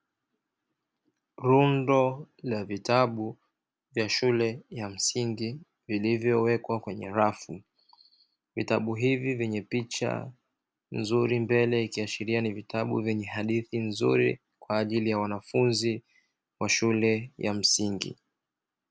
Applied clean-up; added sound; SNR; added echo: none; none; none; none.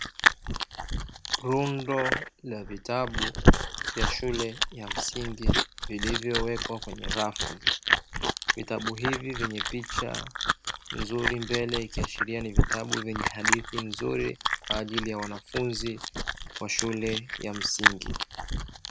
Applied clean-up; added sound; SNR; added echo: none; Chewing, mastication; -4 dB; none.